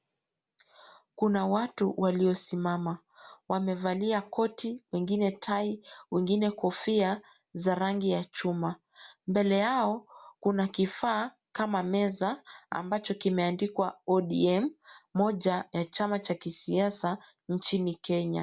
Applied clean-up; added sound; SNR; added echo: none; none; none; none.